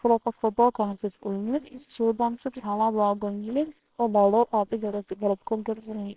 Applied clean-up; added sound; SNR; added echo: neural separator model SepFormer WHAMR!.